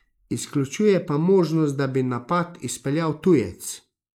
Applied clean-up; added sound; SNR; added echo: neural mask model Resemble Enhance denoiser.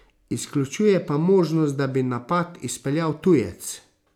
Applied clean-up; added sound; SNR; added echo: none; none; none; none.